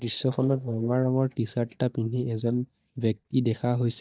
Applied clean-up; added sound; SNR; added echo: neural mask model DeepFilterNet 3.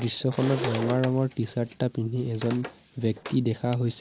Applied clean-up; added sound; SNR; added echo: none; Zipper (clothing) + Wood; 12 dB; none.